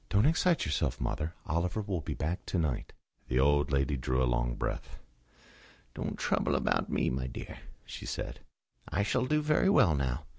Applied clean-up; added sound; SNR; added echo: none; none; none; none.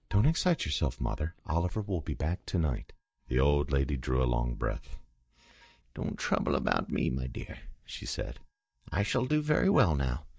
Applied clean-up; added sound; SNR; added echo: neural mask model DeepFilterNet 3.